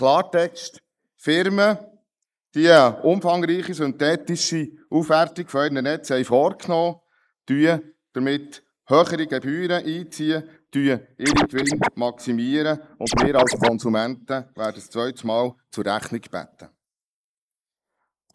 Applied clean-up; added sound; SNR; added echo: neural mask model Resemble Enhance denoiser.